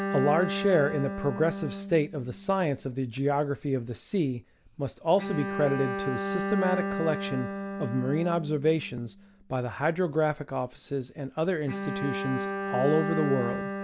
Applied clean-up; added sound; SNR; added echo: none; Bowed string instrument; 6 dB; none.